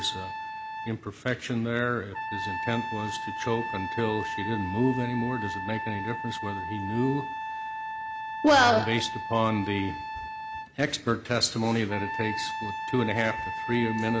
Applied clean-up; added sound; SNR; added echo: none; Trumpet; 6 dB; none.